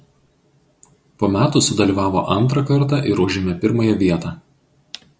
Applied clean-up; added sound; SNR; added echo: none; none; none; none.